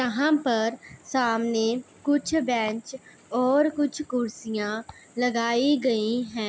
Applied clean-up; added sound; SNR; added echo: none; none; none; none.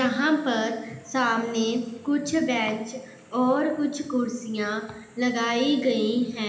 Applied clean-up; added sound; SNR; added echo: none; none; none; reverberation time 0.9 s.